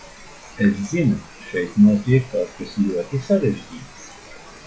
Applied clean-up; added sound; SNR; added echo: classical method log-MMSE.